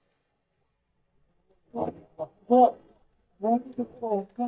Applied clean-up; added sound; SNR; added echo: neural mask model DeepFilterNet 3.